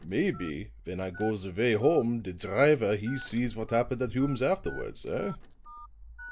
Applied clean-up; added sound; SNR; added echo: none; Crack + Telephone; 15 dB; none.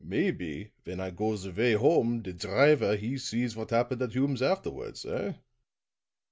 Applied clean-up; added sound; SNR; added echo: none; none; none; none.